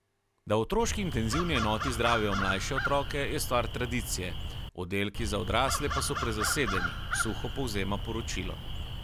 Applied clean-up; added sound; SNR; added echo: none; Crow; 2 dB; none.